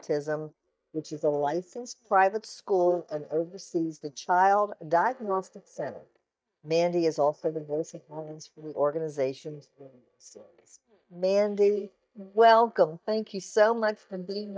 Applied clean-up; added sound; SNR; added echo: neural mask model DeepFilterNet 3.